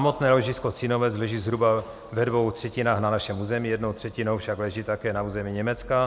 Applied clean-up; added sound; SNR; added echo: none; none; none; none.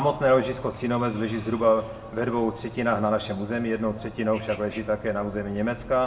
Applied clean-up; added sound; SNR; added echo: none; Chicken, rooster; 19 dB; reverberation time 0.8 s.